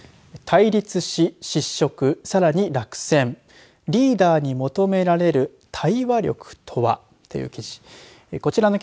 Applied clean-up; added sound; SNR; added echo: none; none; none; none.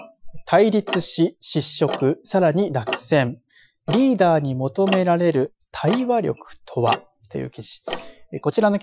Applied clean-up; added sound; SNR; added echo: classical method Wiener filter.